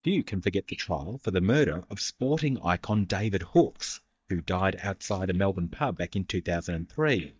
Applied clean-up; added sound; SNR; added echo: neural mask model DeepFilterNet 3.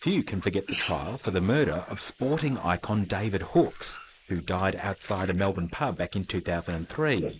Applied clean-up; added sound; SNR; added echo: neural mask model Resemble Enhance denoiser.